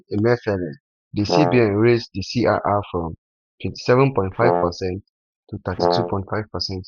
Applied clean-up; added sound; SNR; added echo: classical method Wiener filter.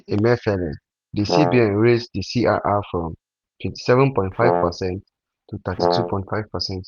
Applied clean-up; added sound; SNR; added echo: neural mask model RNNoise.